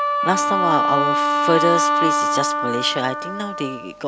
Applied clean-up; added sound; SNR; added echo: none; Wind instrument, woodwind instrument; -3 dB; none.